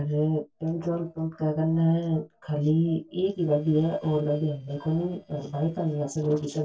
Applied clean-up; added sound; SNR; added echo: neural separator model SepFormer DNS4.